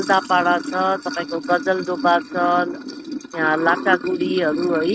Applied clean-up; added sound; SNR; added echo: neural mask model RNNoise.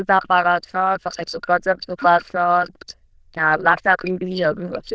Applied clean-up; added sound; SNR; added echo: neural diffusion model UNIVERSE++.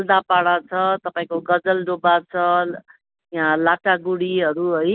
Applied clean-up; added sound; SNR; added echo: none; none; none; none.